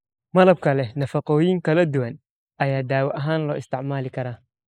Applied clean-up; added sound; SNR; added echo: neural mask model Resemble Enhance denoiser.